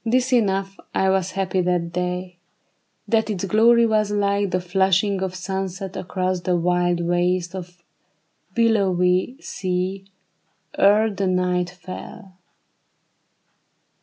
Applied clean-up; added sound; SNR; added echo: none; none; none; none.